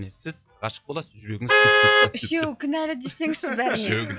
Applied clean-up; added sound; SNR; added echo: classical method log-MMSE.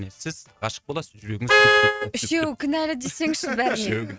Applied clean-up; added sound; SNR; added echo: neural mask model RNNoise.